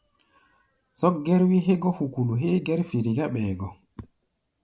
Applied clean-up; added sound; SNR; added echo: none; none; none; none.